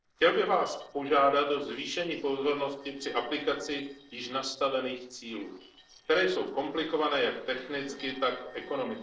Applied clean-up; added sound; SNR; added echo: neural separator model SepFormer DNS4.